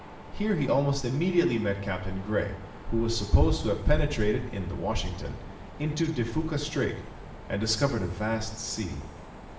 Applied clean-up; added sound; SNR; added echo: none; Mechanisms; 15 dB; reverberation time 1.4 s.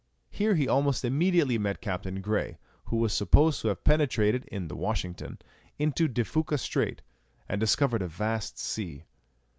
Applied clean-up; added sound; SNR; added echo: none; none; none; none.